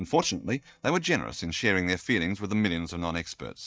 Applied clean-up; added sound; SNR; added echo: neural mask model DeepFilterNet 3.